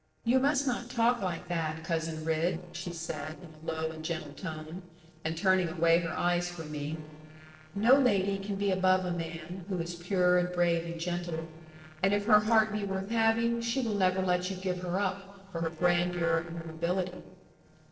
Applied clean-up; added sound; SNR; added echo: neural separator model SepFormer DNS4.